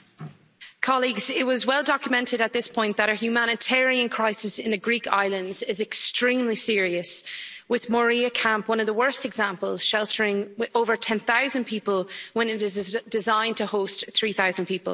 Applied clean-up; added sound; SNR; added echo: none; none; none; none.